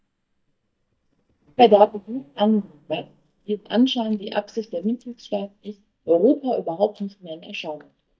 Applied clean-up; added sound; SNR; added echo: neural mask model DeepFilterNet 3.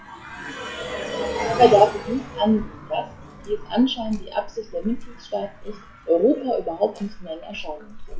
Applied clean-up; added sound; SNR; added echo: classical method WPE with log-MMSE.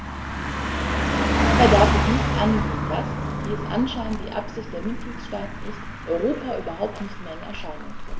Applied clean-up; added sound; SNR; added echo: none; Car passing by; -2 dB; reverberation time 1.3 s.